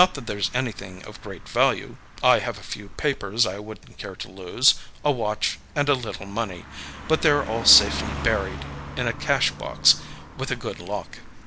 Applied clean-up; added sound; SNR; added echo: none; Car passing by; 13 dB; none.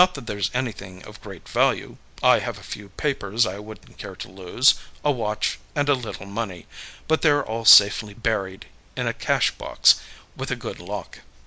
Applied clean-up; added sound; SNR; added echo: none; none; none; none.